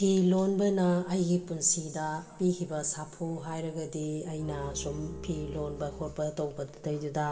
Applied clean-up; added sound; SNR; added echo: none; Bowed string instrument; 13 dB; reverberation time 1.3 s.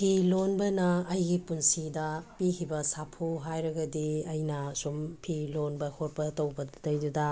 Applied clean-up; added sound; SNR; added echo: none; none; none; none.